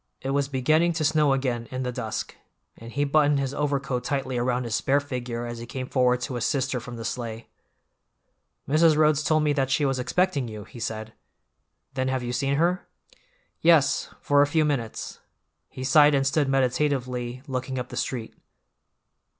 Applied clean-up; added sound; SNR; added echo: none; none; none; none.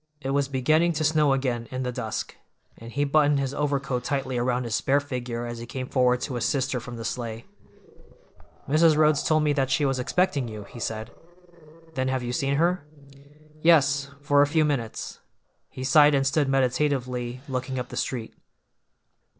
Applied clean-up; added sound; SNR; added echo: neural separator model SepFormer DNS4.